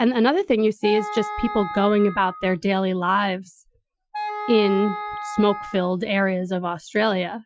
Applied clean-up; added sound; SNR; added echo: classical method Wiener filter.